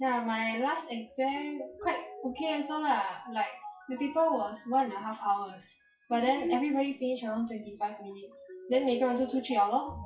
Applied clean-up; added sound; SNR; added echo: classical method WPE with log-MMSE.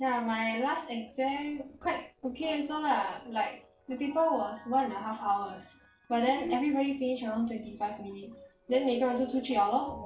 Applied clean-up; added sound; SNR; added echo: neural separator model SepFormer DNS4.